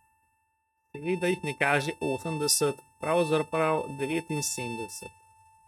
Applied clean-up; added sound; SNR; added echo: neural mask model RNNoise.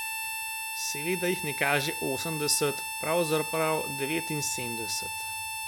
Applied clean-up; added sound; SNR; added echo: none; Harmonica; 4 dB; none.